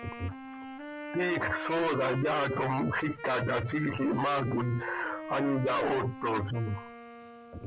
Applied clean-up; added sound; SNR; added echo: none; Wind instrument, woodwind instrument; 11 dB; none.